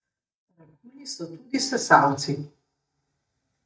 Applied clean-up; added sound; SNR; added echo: neural mask model DeepFilterNet 3.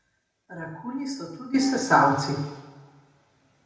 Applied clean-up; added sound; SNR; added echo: none; Wind instrument, woodwind instrument; 16 dB; reverberation time 0.8 s.